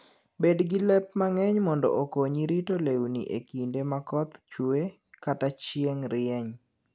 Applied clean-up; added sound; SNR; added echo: none; none; none; none.